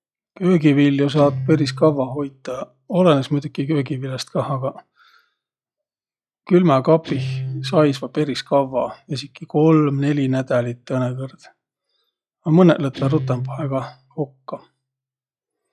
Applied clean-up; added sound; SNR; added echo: classical method log-MMSE.